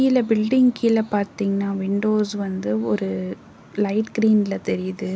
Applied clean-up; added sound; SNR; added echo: none; none; none; none.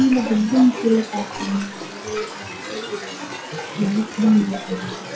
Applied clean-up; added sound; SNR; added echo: classical method log-MMSE.